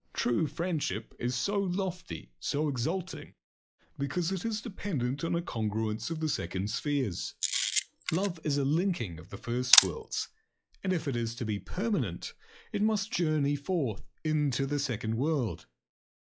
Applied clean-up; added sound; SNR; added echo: classical method log-MMSE.